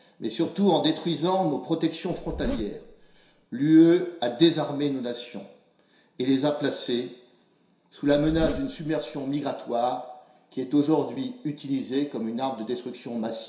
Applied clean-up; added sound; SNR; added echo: none; Zipper (clothing); 10 dB; reverberation time 0.7 s.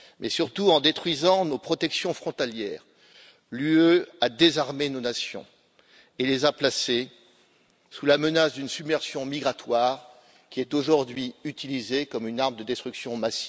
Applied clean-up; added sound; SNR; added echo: none; none; none; none.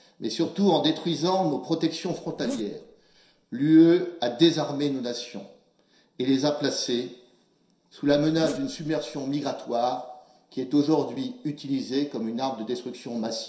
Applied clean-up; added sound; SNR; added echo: neural separator model SepFormer DNS4.